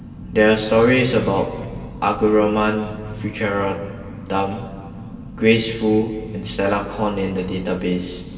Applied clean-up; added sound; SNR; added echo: none; none; none; reverberation time 2.3 s.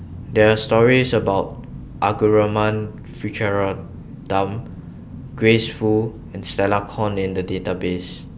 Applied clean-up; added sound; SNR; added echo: none; none; none; none.